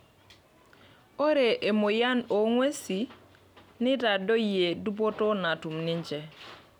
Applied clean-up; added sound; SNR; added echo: none; none; none; none.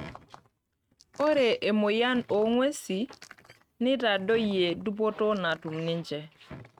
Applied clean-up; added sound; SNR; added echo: neural mask model RNNoise.